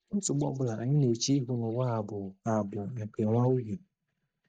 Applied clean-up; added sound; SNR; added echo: neural mask model DeepFilterNet 3.